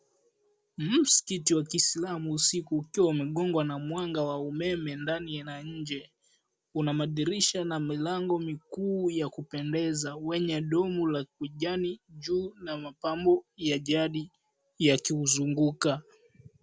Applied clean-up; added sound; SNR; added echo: none; none; none; none.